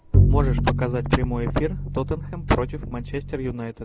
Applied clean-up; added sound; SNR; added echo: none; Bowed string instrument; -3 dB; none.